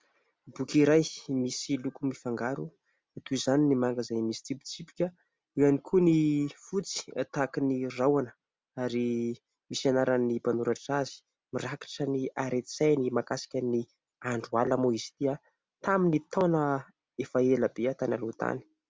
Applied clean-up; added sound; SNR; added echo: none; none; none; none.